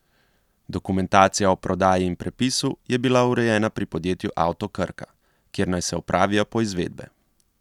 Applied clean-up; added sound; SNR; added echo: none; none; none; none.